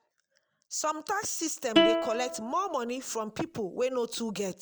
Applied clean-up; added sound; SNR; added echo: none; Plucked string instrument; -2 dB; none.